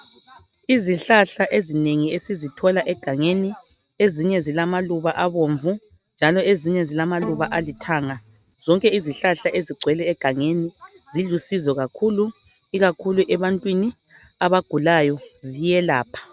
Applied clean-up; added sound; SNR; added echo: neural mask model RNNoise.